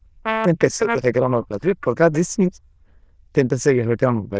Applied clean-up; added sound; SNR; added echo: neural diffusion model UNIVERSE++.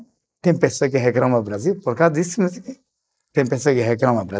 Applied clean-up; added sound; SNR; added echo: neural mask model Resemble Enhance denoiser.